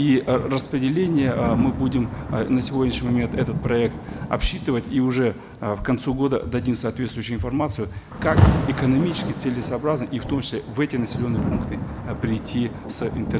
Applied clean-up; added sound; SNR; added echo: none; Rain; 4 dB; none.